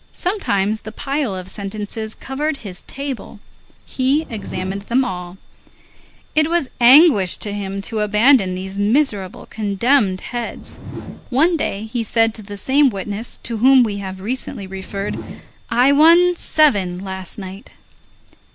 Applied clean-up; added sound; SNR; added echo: none; Whoosh, swoosh, swish; 16 dB; none.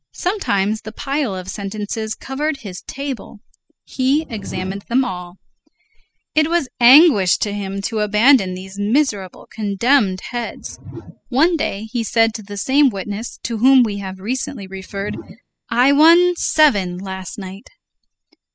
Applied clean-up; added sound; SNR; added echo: classical method spectral subtraction.